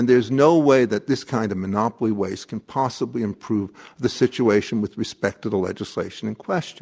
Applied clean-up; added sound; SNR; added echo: none; none; none; none.